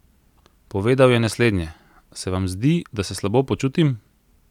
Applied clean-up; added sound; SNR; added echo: none; none; none; none.